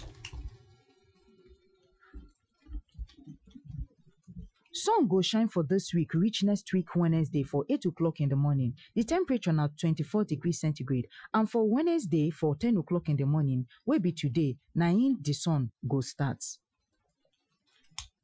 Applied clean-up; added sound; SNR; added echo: classical method Wiener filter.